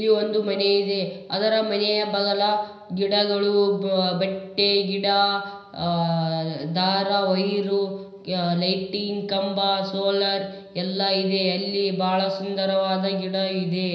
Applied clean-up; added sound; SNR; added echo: none; none; none; reverberation time 0.5 s.